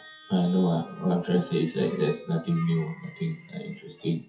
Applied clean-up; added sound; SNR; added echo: classical method WPE with log-MMSE.